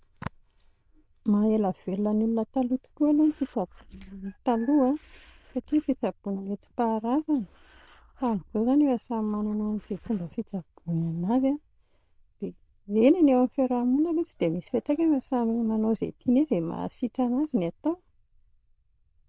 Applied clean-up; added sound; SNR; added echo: neural diffusion model UNIVERSE++.